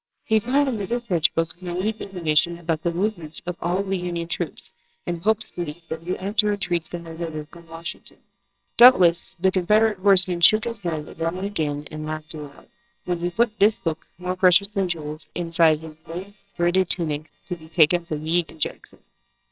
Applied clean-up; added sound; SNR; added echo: neural separator model SepFormer WHAMR!.